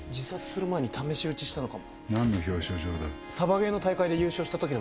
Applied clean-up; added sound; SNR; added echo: none; Harp; 14 dB; none.